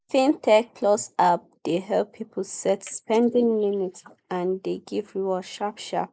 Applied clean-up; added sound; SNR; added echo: neural mask model Resemble Enhance denoiser.